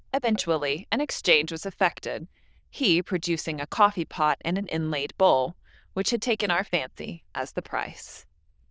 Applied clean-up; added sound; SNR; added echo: neural diffusion model UNIVERSE++.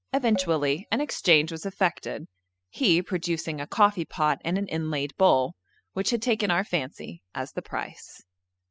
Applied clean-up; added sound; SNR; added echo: classical method spectral subtraction.